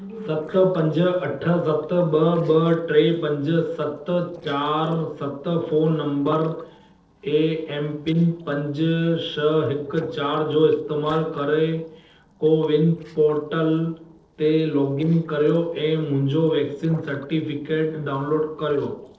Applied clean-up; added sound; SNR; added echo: neural separator model SepFormer DNS4.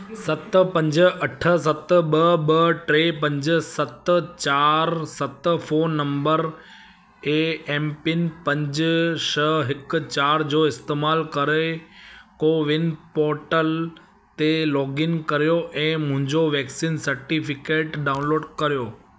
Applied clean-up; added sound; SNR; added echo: none; none; none; none.